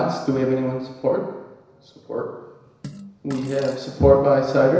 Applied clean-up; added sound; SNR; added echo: none; Fart; 19 dB; reverberation time 1.0 s.